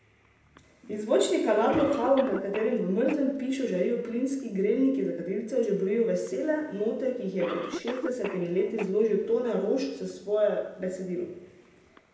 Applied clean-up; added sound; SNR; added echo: none; Cough; 15 dB; reverberation time 0.8 s.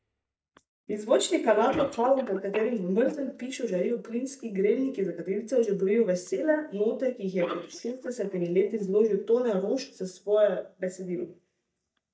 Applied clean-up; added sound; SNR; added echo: neural mask model DeepFilterNet 3.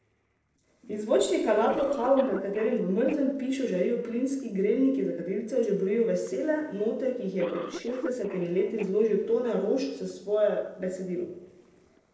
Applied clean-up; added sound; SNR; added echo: neural separator model SepFormer DNS4.